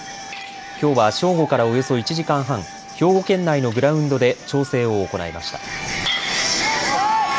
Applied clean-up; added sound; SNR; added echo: none; Wind instrument, woodwind instrument; 19 dB; none.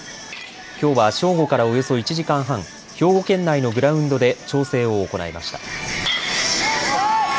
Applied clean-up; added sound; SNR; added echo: none; none; none; none.